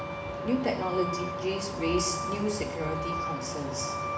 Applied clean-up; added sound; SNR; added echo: none; Truck; 1 dB; reverberation time 0.8 s.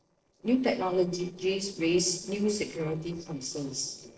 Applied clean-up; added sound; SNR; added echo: neural separator model SepFormer DNS4.